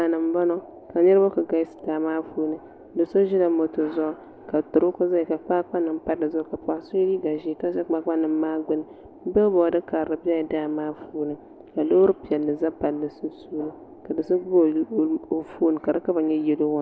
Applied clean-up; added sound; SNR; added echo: none; none; none; none.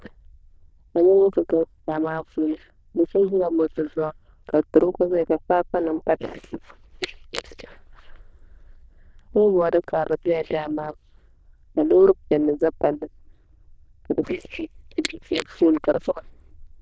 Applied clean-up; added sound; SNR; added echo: neural diffusion model UNIVERSE++.